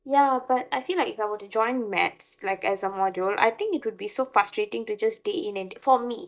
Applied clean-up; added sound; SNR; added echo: neural mask model DeepFilterNet 3.